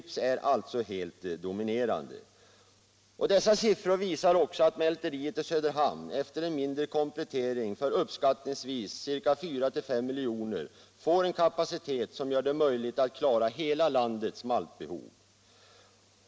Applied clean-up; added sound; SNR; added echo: none; none; none; none.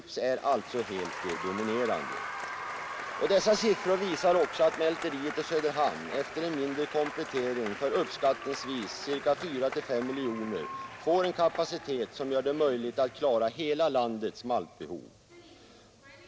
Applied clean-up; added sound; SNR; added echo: none; Applause; 11 dB; none.